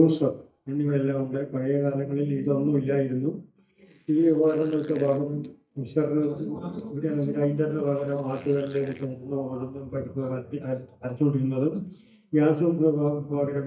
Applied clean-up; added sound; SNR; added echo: neural mask model DeepFilterNet 3.